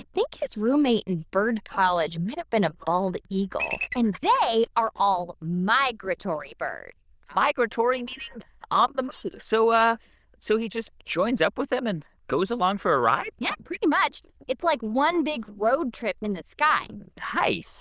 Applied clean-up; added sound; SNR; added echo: neural diffusion model UNIVERSE++.